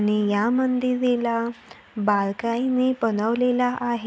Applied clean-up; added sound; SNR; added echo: none; none; none; none.